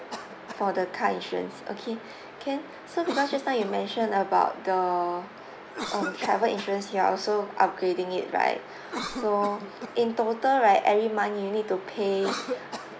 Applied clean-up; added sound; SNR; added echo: none; Cough; 14 dB; none.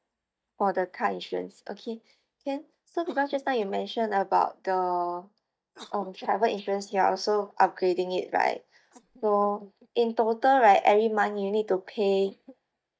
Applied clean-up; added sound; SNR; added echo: neural mask model DeepFilterNet 3.